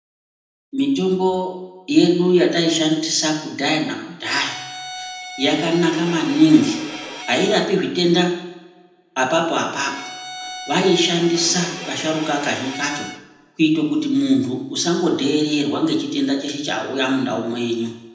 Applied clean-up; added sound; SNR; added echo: none; Bowed string instrument; 13 dB; reverberation time 0.8 s.